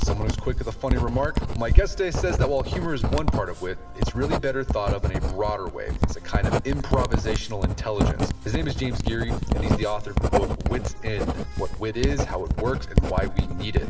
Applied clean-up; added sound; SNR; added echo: none; Writing; -4 dB; reverberation time 2.3 s.